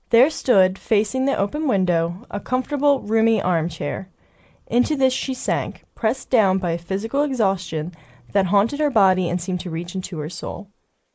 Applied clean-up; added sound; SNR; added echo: neural mask model Resemble Enhance denoiser.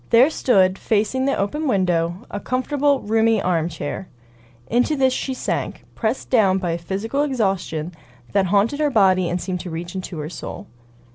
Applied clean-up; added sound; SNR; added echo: none; none; none; none.